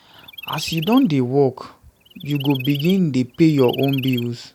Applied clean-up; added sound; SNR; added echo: none; Chirp, tweet; 15 dB; none.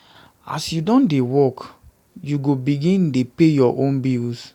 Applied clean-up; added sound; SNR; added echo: none; none; none; none.